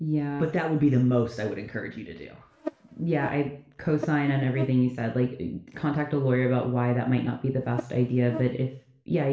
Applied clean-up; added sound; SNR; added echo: none; Buzz; 13 dB; reverberation time 0.5 s.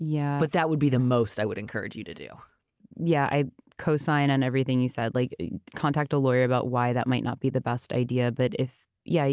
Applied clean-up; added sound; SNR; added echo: none; none; none; none.